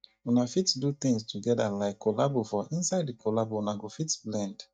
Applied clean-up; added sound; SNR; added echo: neural mask model DeepFilterNet 3.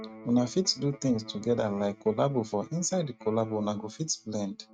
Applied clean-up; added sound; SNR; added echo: neural mask model RNNoise.